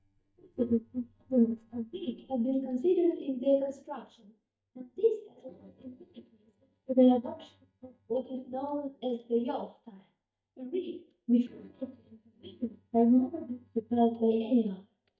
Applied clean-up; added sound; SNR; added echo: neural mask model DeepFilterNet 3.